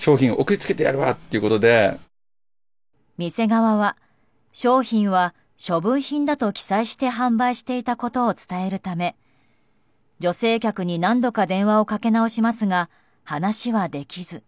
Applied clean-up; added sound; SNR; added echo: none; none; none; none.